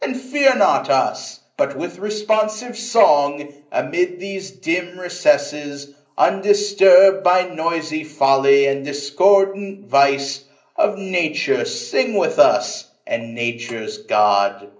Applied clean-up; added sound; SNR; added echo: none; none; none; reverberation time 0.5 s.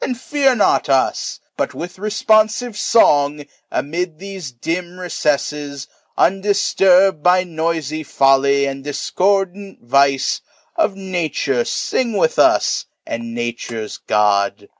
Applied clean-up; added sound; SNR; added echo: none; none; none; none.